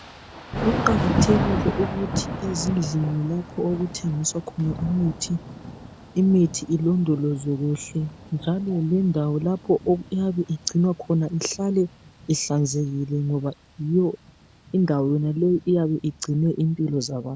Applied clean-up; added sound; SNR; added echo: none; Thunder / Rain; 8 dB; none.